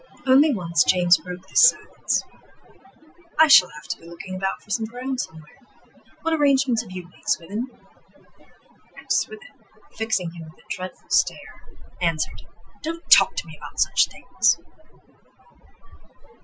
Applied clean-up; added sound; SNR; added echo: classical method Wiener filter.